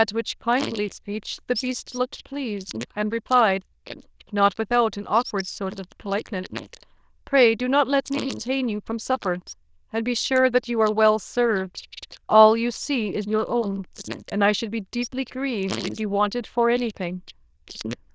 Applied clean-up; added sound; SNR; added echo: neural diffusion model UNIVERSE++.